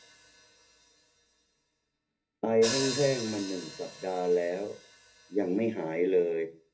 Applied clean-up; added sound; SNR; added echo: none; Hi-hat; 11 dB; reverberation time 0.3 s.